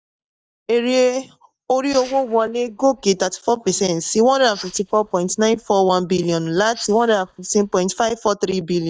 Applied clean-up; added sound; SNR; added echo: neural mask model DeepFilterNet 3.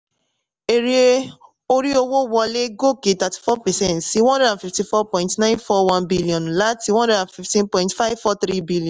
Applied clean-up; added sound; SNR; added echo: none; none; none; none.